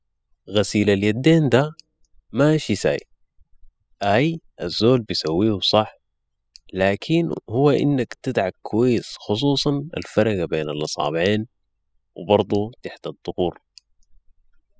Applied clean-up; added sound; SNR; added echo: classical method spectral subtraction.